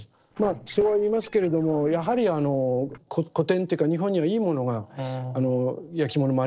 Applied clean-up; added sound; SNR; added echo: neural separator model SepFormer DNS4.